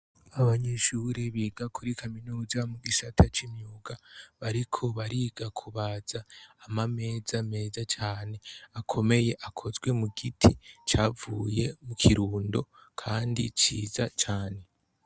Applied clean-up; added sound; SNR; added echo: none; none; none; none.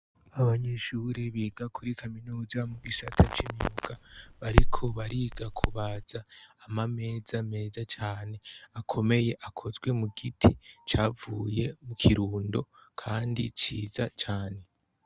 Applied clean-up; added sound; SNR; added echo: none; Crackle; -2 dB; none.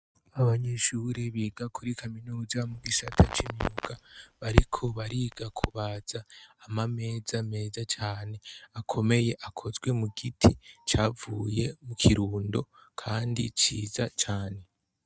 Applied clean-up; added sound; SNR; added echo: neural mask model RNNoise.